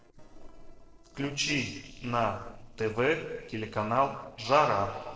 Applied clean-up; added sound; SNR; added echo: neural separator model SepFormer DNS4.